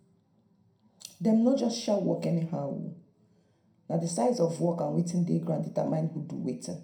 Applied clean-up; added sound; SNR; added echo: none; none; none; reverberation time 0.4 s.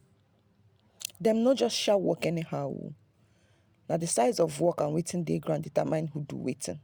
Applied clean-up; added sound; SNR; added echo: none; none; none; none.